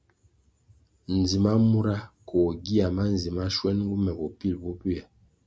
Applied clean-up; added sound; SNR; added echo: none; none; none; none.